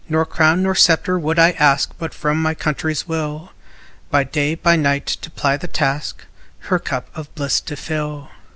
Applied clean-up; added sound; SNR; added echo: none; none; none; none.